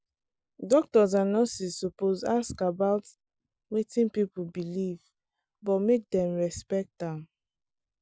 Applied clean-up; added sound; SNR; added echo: none; none; none; none.